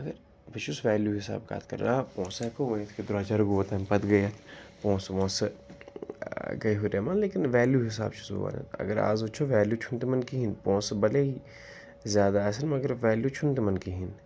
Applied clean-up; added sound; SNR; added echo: none; none; none; none.